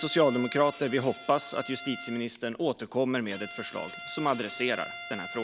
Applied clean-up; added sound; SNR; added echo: none; Bowed string instrument; 13 dB; none.